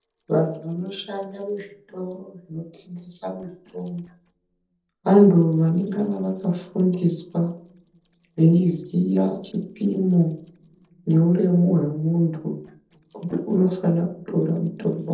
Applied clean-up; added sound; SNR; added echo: neural separator model SepFormer DNS4.